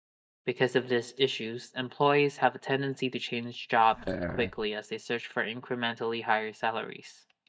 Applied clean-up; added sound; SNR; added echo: neural mask model DeepFilterNet 3.